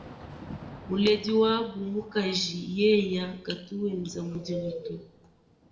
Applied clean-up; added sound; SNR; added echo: none; Thunder / Rain; 19 dB; reverberation time 0.6 s.